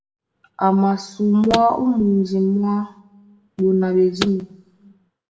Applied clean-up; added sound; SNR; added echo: none; Car; 15 dB; reverberation time 0.6 s.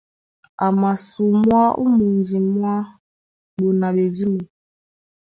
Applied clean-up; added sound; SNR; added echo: none; none; none; none.